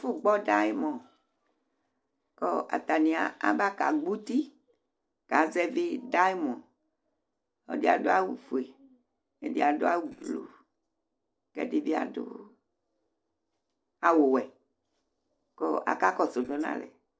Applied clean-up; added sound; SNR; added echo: neural separator model SepFormer DNS4.